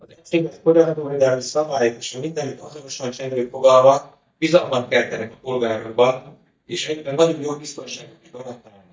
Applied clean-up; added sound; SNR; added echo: neural mask model DeepFilterNet 3.